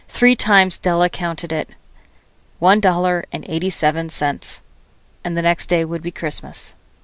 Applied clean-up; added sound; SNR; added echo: none; none; none; none.